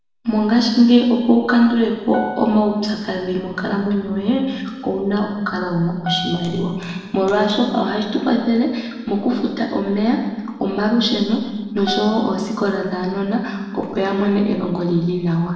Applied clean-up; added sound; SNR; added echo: none; Piano; 15 dB; reverberation time 1.2 s.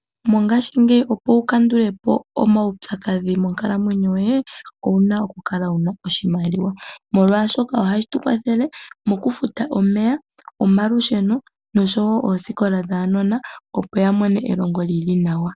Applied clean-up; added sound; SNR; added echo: none; none; none; none.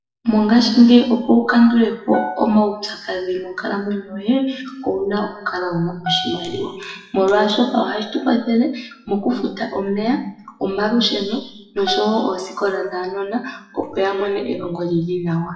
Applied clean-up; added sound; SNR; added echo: classical method WPE with log-MMSE.